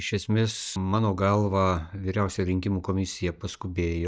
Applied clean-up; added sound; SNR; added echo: neural mask model DeepFilterNet 3.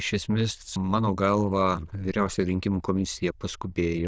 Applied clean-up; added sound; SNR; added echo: neural diffusion model UNIVERSE++.